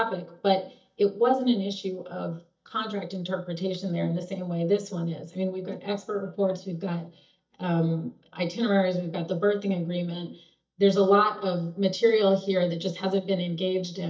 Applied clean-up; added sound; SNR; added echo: neural mask model DeepFilterNet 3.